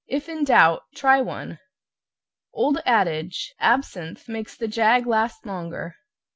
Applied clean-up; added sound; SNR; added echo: none; none; none; none.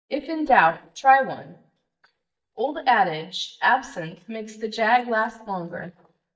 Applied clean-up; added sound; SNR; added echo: neural mask model DeepFilterNet 3.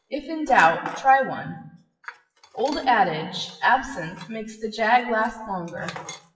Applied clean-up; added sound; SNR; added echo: classical method WPE with log-MMSE.